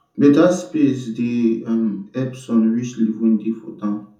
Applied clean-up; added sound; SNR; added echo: none; none; none; reverberation time 0.5 s.